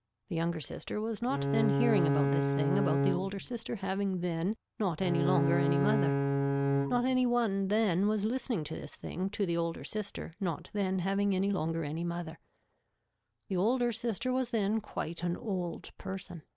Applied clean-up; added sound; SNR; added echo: none; Bowed string instrument; -3 dB; none.